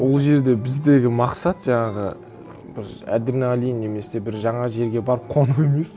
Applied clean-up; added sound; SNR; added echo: none; none; none; none.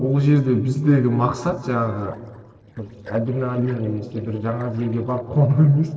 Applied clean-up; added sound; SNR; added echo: neural separator model SepFormer DNS4.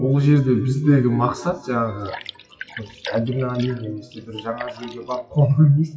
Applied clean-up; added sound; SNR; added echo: classical method WPE with log-MMSE.